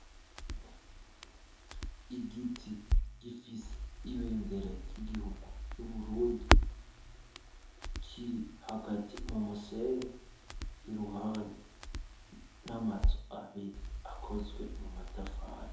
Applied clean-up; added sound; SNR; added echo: none; Crackle; -4 dB; reverberation time 2.6 s.